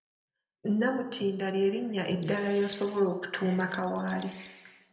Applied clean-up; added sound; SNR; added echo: neural separator model SepFormer DNS4.